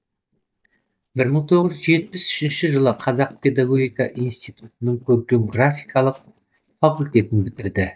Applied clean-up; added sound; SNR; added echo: neural mask model DeepFilterNet 3.